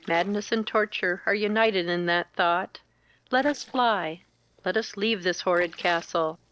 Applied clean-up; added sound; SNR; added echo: neural separator model SepFormer DNS4.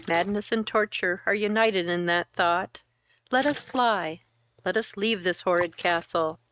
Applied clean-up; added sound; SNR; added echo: neural mask model RNNoise.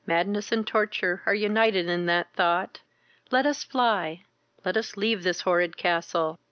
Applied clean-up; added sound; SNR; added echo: none; none; none; none.